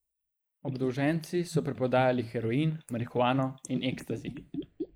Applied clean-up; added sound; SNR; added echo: neural mask model Resemble Enhance denoiser.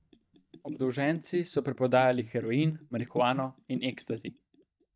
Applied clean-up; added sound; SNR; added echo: neural mask model DeepFilterNet 3.